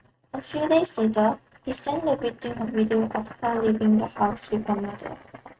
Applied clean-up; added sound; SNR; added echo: neural mask model RNNoise.